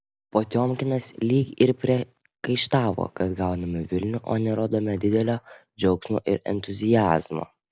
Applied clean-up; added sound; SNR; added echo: none; none; none; none.